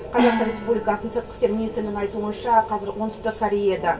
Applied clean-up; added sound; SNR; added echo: none; Gong; 5 dB; reverberation time 0.2 s.